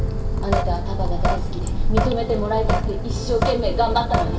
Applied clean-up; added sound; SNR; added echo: none; Drip / Sink (filling or washing); -4 dB; reverberation time 2.4 s.